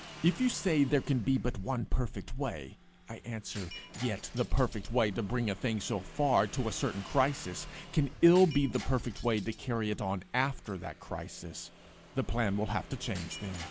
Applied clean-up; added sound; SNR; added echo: none; Shatter + Motorcycle / Engine; 18 dB; none.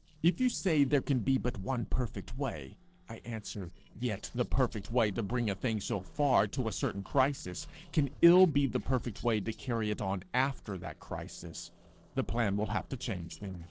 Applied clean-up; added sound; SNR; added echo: neural separator model SepFormer DNS4.